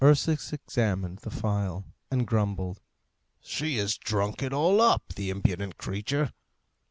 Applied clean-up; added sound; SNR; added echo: none; none; none; none.